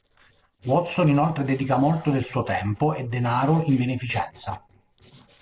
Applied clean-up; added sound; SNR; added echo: neural separator model SepFormer DNS4.